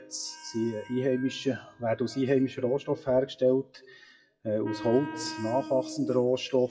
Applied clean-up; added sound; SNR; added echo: classical method WPE with log-MMSE.